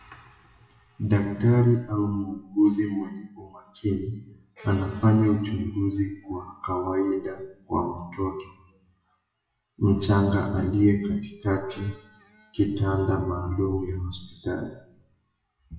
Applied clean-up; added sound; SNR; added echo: classical method WPE with log-MMSE.